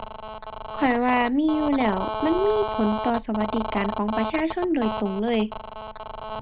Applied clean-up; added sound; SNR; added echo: none; Telephone; 6 dB; none.